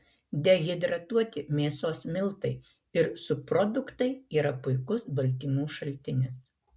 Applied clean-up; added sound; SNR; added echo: none; none; none; none.